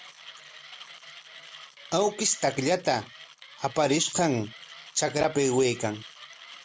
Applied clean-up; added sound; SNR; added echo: none; Mechanisms; 18 dB; none.